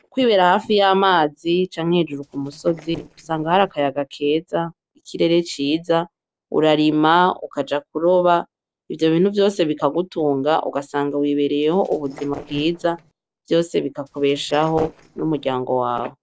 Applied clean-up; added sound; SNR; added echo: neural separator model SepFormer DNS4.